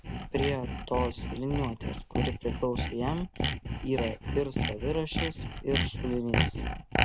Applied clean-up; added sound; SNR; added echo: none; Sawing; -1 dB; none.